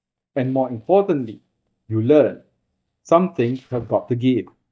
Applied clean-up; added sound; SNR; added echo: neural mask model DeepFilterNet 3.